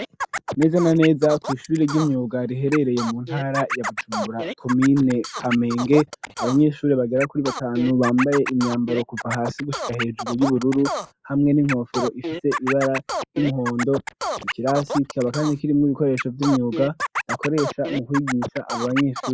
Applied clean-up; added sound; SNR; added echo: neural mask model Resemble Enhance denoiser.